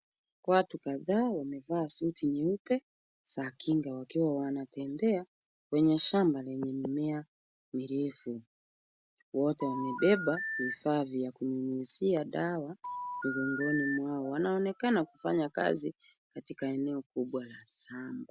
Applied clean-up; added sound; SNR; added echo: none; Telephone; 6 dB; none.